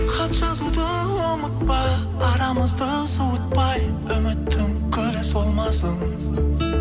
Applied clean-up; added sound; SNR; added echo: none; none; none; none.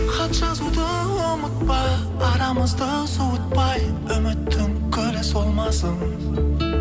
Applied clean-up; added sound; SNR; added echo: none; Wind; 19 dB; none.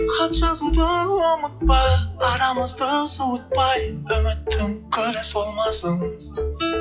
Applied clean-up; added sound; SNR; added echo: classical method log-MMSE.